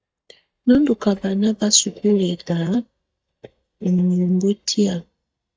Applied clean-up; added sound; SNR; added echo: neural mask model DeepFilterNet 3.